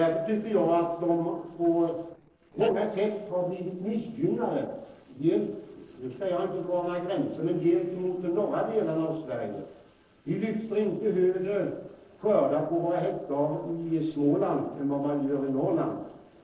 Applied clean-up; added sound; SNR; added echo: neural separator model SepFormer DNS4.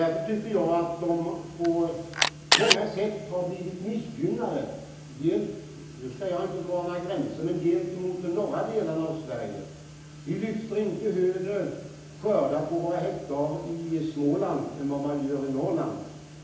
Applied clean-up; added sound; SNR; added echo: none; Camera; -3 dB; reverberation time 0.9 s.